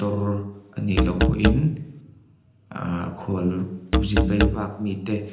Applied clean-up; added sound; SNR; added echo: none; Musical instrument; -1 dB; reverberation time 0.8 s.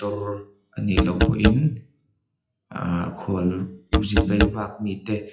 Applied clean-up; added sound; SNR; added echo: classical method WPE with log-MMSE.